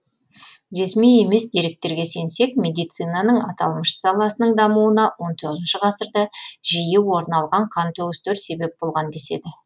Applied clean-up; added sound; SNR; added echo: none; none; none; none.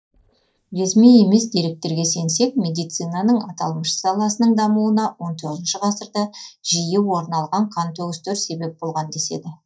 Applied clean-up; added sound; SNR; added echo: neural mask model DeepFilterNet 3.